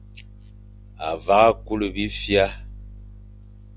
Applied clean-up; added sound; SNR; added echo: none; none; none; none.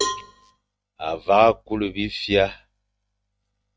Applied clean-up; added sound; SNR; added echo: neural mask model RNNoise.